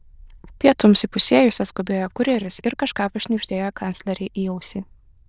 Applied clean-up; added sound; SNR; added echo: neural diffusion model UNIVERSE++.